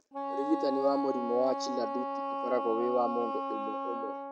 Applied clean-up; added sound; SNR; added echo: neural mask model RNNoise.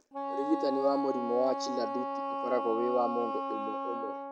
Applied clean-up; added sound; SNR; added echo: none; Wind instrument, woodwind instrument; 2 dB; none.